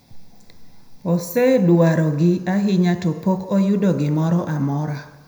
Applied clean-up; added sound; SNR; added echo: none; none; none; reverberation time 0.8 s.